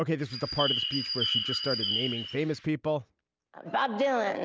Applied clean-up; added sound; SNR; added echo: none; Bird; 1 dB; none.